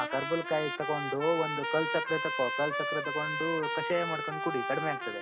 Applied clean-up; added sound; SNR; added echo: none; Trumpet; 2 dB; reverberation time 1.1 s.